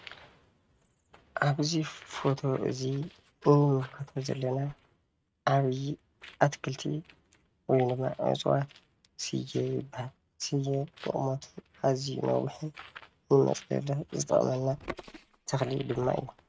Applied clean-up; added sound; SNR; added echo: neural mask model RNNoise.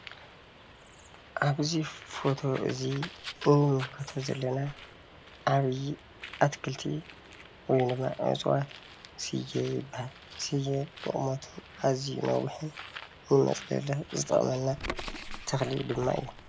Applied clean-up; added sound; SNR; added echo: none; Bird; 15 dB; none.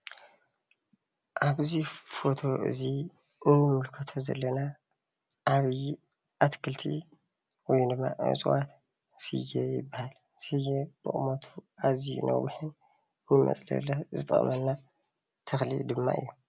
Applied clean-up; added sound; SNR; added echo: none; none; none; none.